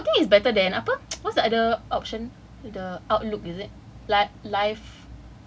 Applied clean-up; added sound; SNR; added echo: none; none; none; none.